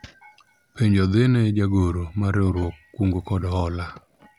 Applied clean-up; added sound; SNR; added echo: none; none; none; none.